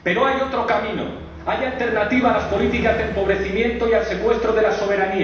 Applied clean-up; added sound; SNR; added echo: none; Bus; 15 dB; reverberation time 0.9 s.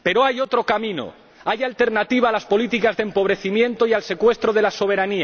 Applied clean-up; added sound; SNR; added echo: none; none; none; none.